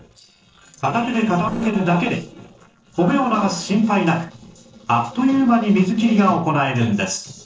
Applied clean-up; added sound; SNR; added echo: neural separator model SepFormer DNS4.